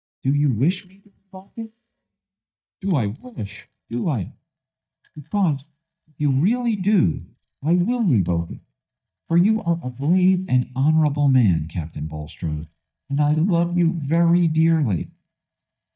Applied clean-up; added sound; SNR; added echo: neural mask model DeepFilterNet 3.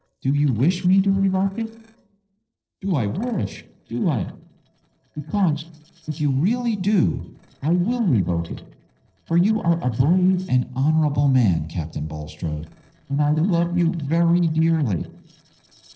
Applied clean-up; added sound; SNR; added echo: neural separator model SepFormer DNS4.